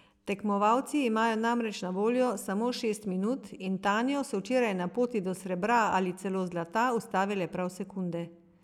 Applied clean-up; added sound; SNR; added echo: none; none; none; none.